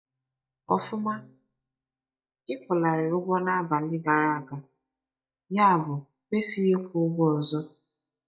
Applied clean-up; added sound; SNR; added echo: neural mask model DeepFilterNet 3.